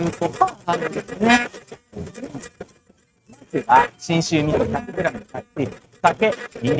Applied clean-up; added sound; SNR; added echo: neural mask model RNNoise.